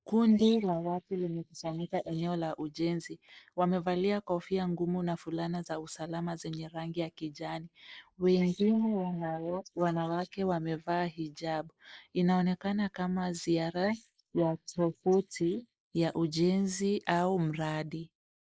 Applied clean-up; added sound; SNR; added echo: neural mask model Resemble Enhance denoiser.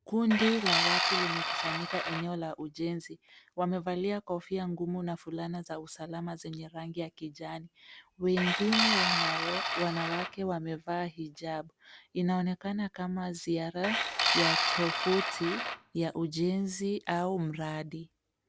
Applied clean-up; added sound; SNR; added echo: none; Tools; -1 dB; none.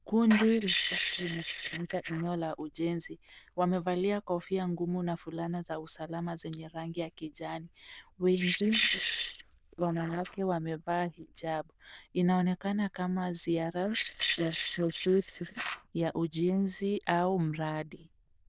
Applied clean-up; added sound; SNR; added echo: neural diffusion model UNIVERSE++.